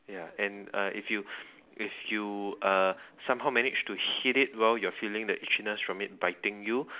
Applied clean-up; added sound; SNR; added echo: none; none; none; none.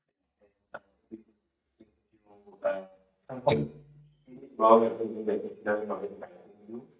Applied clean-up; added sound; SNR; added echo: neural mask model DeepFilterNet 3.